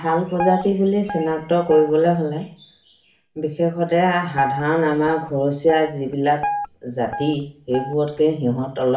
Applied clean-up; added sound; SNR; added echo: none; Guitar; 9 dB; reverberation time 0.4 s.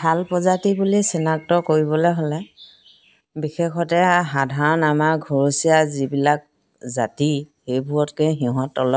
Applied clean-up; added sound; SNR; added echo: none; none; none; none.